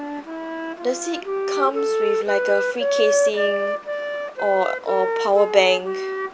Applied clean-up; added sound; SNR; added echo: none; Wind instrument, woodwind instrument; 0 dB; none.